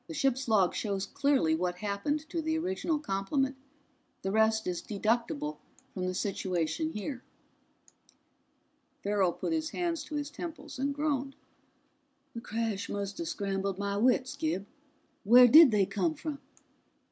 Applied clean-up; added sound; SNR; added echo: none; none; none; none.